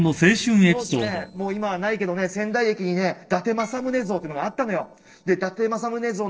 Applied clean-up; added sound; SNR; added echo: neural separator model SepFormer DNS4.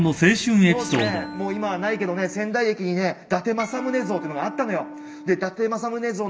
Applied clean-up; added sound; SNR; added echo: none; Wind instrument, woodwind instrument; 14 dB; reverberation time 0.9 s.